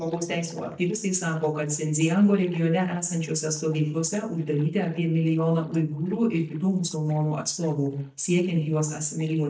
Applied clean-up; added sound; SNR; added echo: neural mask model DeepFilterNet 3.